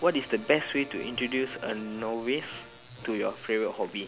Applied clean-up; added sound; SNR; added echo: none; Applause; 19 dB; none.